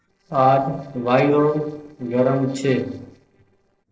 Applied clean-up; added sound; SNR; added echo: neural separator model SepFormer DNS4.